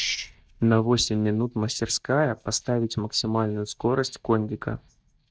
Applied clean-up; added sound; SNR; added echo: neural mask model DeepFilterNet 3.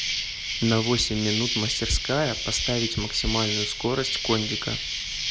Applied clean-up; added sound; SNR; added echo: none; Insect; 2 dB; none.